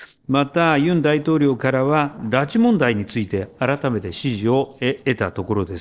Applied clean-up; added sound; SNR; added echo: neural separator model SepFormer DNS4.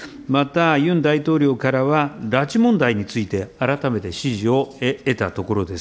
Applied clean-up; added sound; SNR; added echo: none; none; none; none.